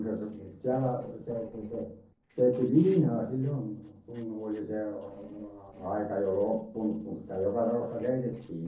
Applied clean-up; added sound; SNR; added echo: neural separator model SepFormer DNS4.